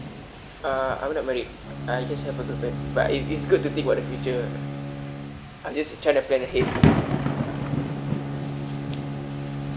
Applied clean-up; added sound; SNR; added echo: none; Bowed string instrument + Thunder / Rain; 0 dB; none.